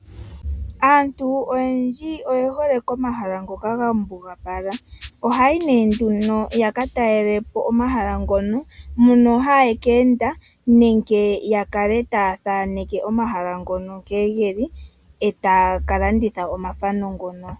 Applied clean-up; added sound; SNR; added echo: none; Rattle (instrument); 17 dB; none.